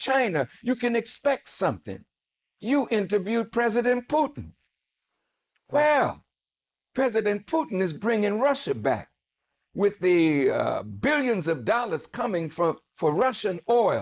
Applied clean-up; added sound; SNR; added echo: neural mask model Resemble Enhance denoiser.